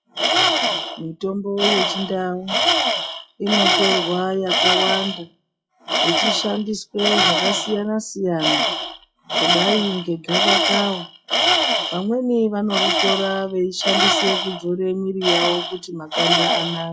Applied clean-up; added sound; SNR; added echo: classical method log-MMSE.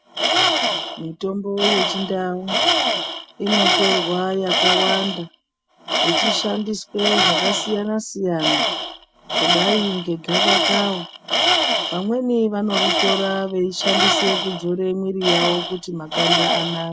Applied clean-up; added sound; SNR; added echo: none; Tools; -3 dB; none.